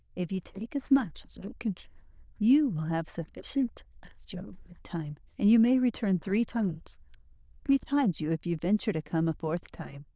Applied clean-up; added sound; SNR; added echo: neural diffusion model UNIVERSE++.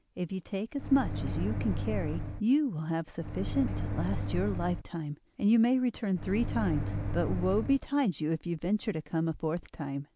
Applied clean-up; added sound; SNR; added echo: none; Microwave oven; 2 dB; none.